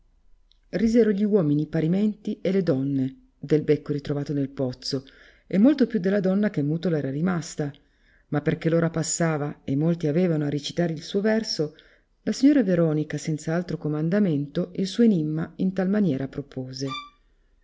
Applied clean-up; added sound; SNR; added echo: none; Bowed string instrument; 16 dB; none.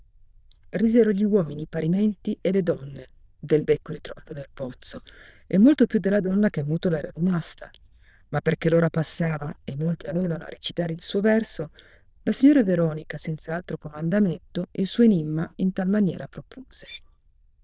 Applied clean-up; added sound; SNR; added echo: neural diffusion model UNIVERSE++.